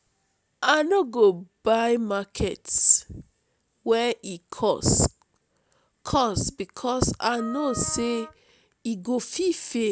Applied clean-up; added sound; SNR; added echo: none; Wind instrument, woodwind instrument; 15 dB; none.